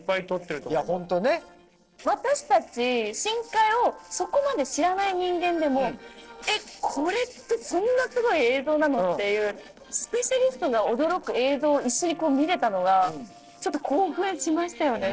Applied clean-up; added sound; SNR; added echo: neural separator model SepFormer DNS4.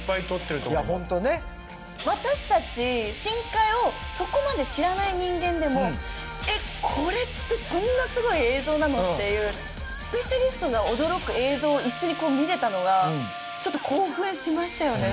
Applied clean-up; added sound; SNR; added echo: none; Hiss; 11 dB; reverberation time 0.8 s.